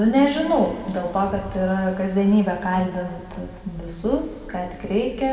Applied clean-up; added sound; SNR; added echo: none; none; none; none.